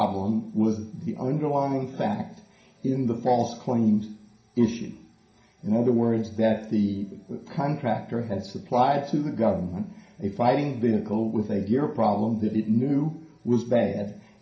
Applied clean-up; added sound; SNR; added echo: none; none; none; reverberation time 0.5 s.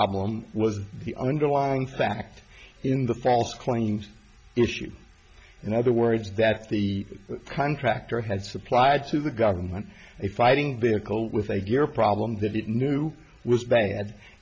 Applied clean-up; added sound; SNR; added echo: none; none; none; none.